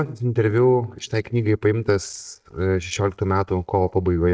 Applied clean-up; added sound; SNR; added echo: neural mask model DeepFilterNet 3.